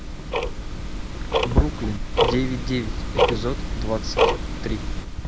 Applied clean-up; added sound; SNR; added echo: none; Tick-tock; -4 dB; none.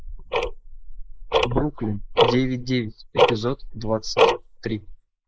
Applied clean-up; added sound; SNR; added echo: neural mask model Resemble Enhance denoiser.